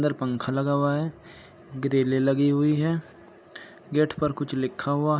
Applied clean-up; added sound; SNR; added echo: none; none; none; none.